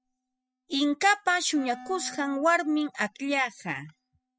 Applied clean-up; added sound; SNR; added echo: classical method spectral subtraction.